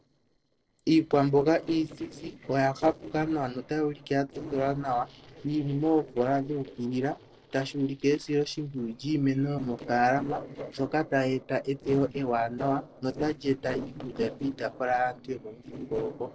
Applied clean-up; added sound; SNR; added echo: neural separator model SepFormer DNS4.